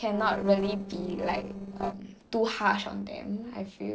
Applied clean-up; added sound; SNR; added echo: neural separator model SepFormer DNS4.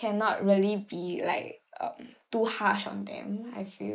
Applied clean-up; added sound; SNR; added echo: neural mask model Resemble Enhance denoiser.